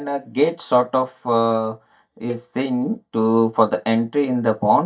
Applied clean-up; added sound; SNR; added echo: neural mask model DeepFilterNet 3.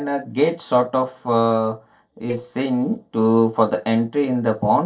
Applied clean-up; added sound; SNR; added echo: neural separator model SepFormer DNS4.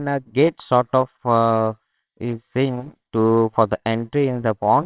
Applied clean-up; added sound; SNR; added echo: neural separator model SepFormer WHAMR!.